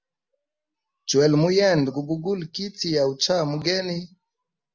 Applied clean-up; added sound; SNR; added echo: none; none; none; none.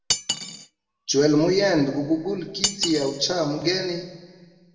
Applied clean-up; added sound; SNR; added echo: none; Cutlery, silverware; 8 dB; reverberation time 1.3 s.